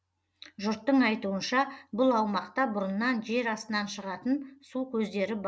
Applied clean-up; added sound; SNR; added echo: none; none; none; none.